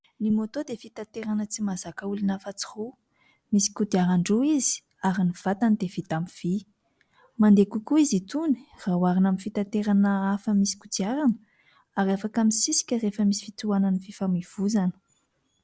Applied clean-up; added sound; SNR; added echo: none; none; none; none.